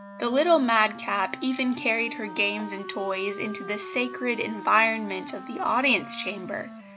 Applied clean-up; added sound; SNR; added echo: none; Wind instrument, woodwind instrument; 13 dB; none.